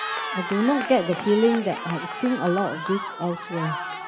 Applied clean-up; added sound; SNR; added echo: none; Cheering; 7 dB; reverberation time 1.4 s.